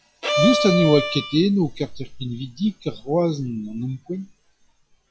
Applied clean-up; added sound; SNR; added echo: classical method log-MMSE.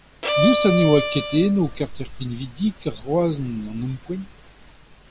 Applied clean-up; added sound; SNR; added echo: none; Bowed string instrument; 1 dB; none.